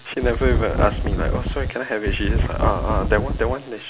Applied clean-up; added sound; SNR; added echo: none; Wind; -3 dB; none.